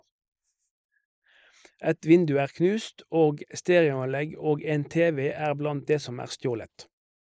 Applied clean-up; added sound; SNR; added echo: neural mask model Resemble Enhance denoiser.